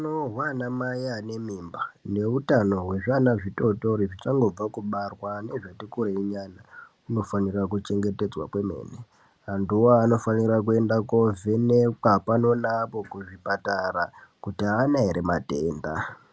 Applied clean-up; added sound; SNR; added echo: none; none; none; none.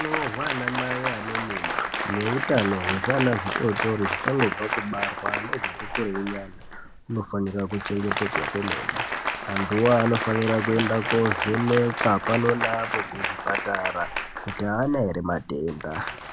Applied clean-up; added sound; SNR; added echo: none; Applause; 3 dB; none.